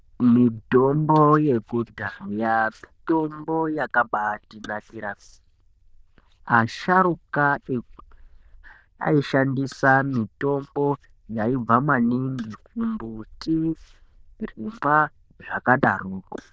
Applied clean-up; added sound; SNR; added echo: neural diffusion model UNIVERSE++.